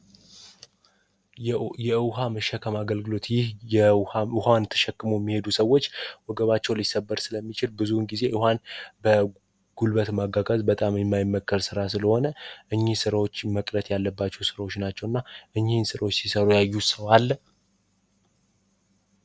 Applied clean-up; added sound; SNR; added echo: none; none; none; none.